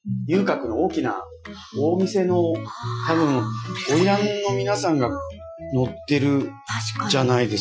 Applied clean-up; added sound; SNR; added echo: classical method Wiener filter.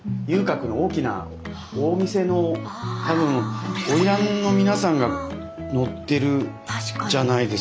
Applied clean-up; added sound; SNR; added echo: none; Breathing; 18 dB; none.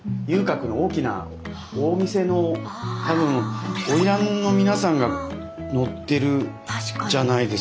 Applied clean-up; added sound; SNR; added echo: none; none; none; none.